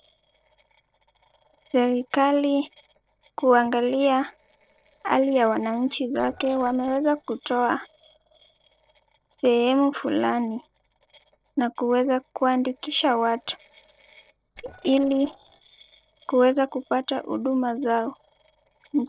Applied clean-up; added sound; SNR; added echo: neural separator model SepFormer DNS4.